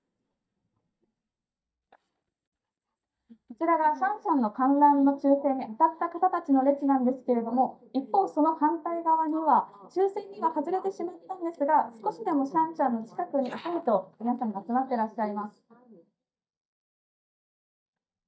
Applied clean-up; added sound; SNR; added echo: neural mask model DeepFilterNet 3.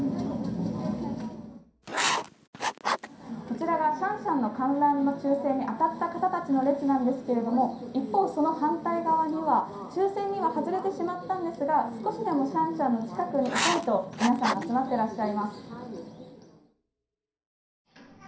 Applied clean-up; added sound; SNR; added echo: none; Writing; 3 dB; reverberation time 0.5 s.